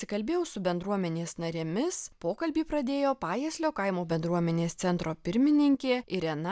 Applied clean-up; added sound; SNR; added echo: none; none; none; none.